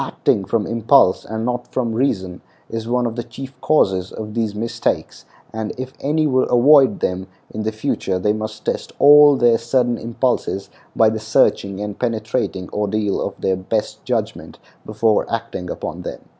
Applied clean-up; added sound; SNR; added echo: none; none; none; none.